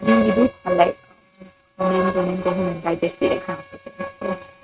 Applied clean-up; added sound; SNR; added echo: neural mask model RNNoise.